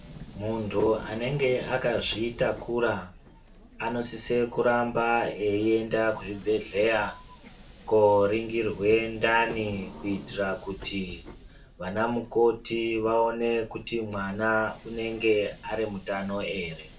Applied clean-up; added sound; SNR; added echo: none; Subway, metro, underground; 18 dB; reverberation time 0.2 s.